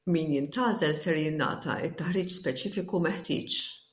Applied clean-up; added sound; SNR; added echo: none; none; none; none.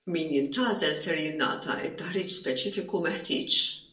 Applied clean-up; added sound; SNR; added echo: none; none; none; reverberation time 0.2 s.